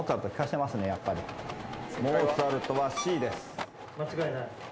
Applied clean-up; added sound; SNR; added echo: none; Rattle; 11 dB; none.